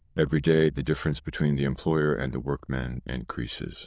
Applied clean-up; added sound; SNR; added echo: neural diffusion model UNIVERSE++.